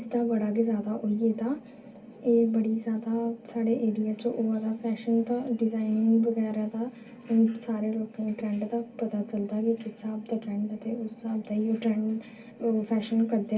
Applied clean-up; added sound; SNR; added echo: none; none; none; reverberation time 0.2 s.